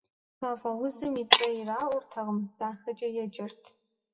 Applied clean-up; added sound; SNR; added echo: classical method WPE with log-MMSE.